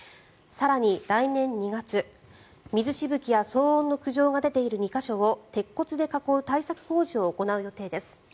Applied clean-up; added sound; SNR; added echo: none; none; none; none.